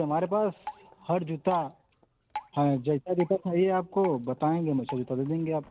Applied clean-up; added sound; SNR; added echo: none; Drip; 17 dB; none.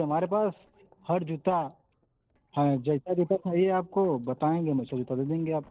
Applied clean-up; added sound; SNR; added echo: neural separator model SepFormer DNS4.